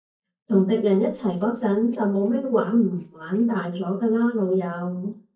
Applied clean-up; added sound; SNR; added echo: neural mask model DeepFilterNet 3.